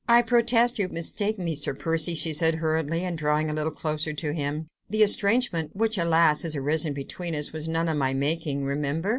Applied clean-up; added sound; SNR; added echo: none; none; none; none.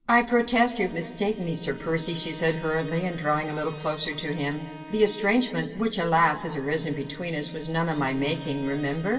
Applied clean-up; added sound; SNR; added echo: none; Bowed string instrument; 20 dB; reverberation time 2.0 s.